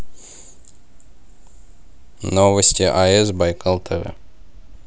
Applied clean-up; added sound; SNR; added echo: none; none; none; none.